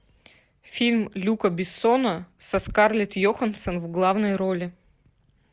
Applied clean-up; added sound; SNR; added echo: none; none; none; none.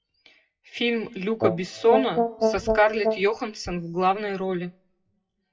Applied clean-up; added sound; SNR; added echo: classical method WPE with log-MMSE.